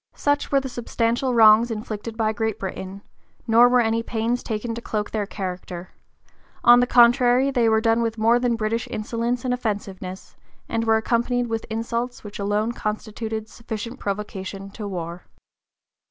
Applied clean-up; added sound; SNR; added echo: none; none; none; none.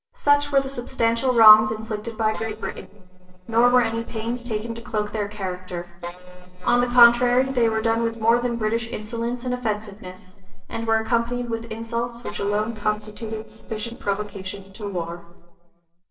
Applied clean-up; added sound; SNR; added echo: neural separator model SepFormer DNS4.